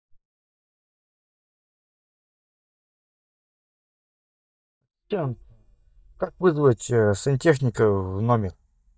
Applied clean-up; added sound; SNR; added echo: neural mask model DeepFilterNet 3.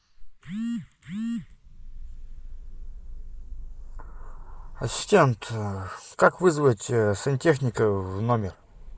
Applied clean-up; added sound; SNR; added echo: neural mask model Resemble Enhance denoiser.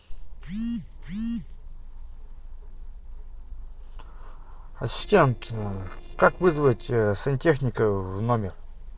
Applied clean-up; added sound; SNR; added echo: neural separator model SepFormer DNS4.